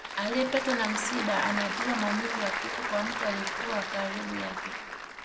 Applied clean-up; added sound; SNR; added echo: none; Applause / Crowd; 1 dB; none.